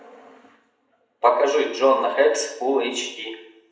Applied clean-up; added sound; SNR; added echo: none; none; none; reverberation time 0.7 s.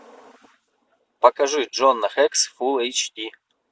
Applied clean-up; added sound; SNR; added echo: none; none; none; none.